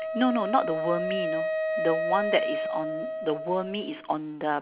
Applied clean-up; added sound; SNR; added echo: none; Wind instrument, woodwind instrument; 1 dB; none.